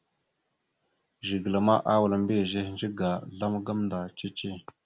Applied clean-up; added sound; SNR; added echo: none; none; none; none.